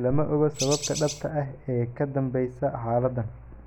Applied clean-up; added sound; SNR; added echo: none; Bird; 7 dB; none.